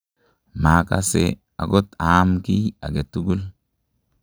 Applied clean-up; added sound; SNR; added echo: none; none; none; none.